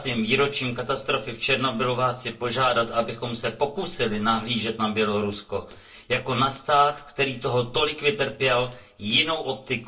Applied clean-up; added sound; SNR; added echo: neural separator model SepFormer DNS4.